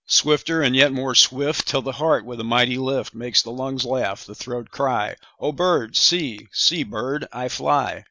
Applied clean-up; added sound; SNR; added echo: none; none; none; none.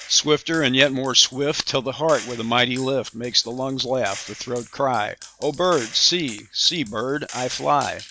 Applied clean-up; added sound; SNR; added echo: none; Gunshot, gunfire; 18 dB; none.